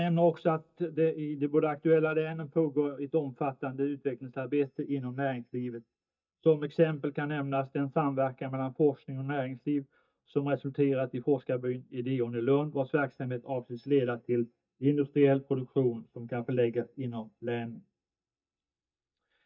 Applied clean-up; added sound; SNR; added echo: neural mask model DeepFilterNet 3.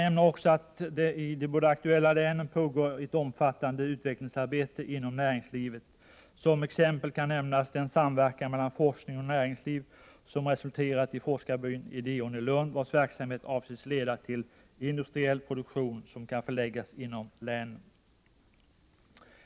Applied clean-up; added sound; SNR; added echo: none; none; none; none.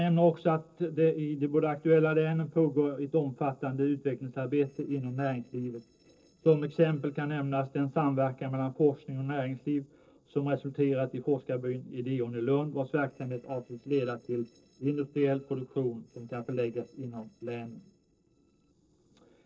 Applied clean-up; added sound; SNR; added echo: neural separator model SepFormer DNS4.